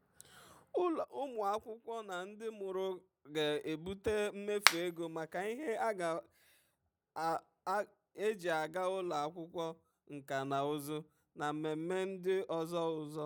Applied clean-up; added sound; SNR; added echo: none; Finger snapping; -3 dB; none.